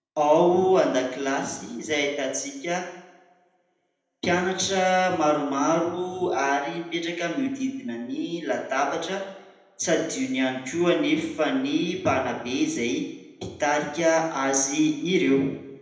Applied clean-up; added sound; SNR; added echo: none; none; none; reverberation time 0.8 s.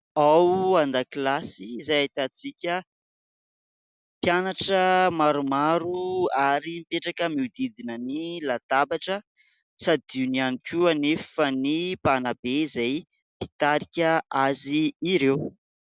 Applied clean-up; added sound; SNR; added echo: none; none; none; none.